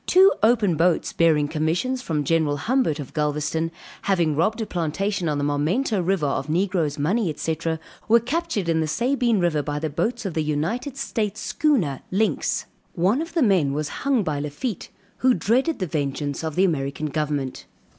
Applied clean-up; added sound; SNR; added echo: none; none; none; none.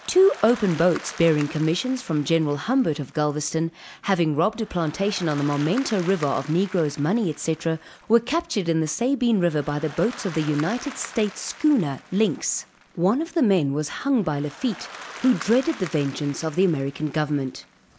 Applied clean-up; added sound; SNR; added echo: none; Applause; 19 dB; none.